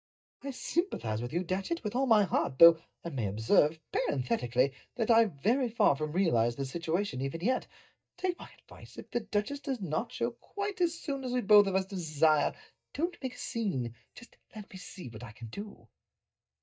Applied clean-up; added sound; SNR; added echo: neural mask model DeepFilterNet 3.